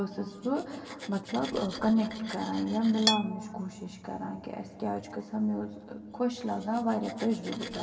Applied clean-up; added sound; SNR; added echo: none; Cutlery, silverware; 10 dB; reverberation time 2.2 s.